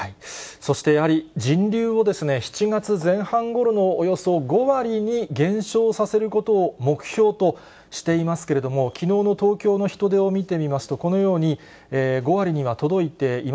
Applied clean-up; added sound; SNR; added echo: none; none; none; none.